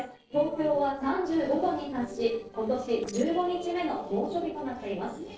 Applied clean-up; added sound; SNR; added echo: neural separator model SepFormer DNS4.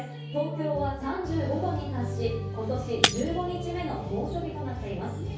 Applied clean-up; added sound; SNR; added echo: none; Shatter; 5 dB; reverberation time 0.6 s.